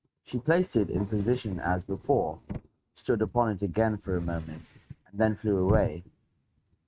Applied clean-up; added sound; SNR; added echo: neural mask model RNNoise.